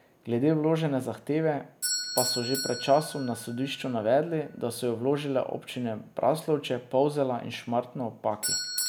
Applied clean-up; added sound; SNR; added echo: none; Bell / Doorbell; 10 dB; none.